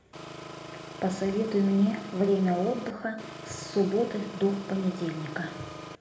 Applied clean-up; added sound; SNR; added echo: none; Engine; 13 dB; reverberation time 0.9 s.